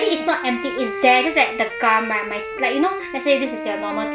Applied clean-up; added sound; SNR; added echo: none; Wind instrument, woodwind instrument; 8 dB; none.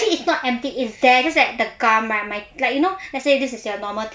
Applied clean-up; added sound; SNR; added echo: none; none; none; none.